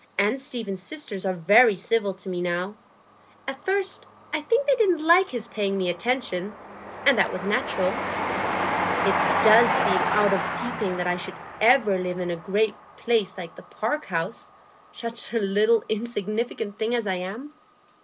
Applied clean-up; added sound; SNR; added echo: none; Train; 6 dB; none.